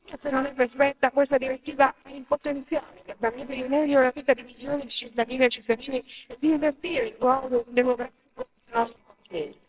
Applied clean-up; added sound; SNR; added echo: neural separator model SepFormer WHAMR!.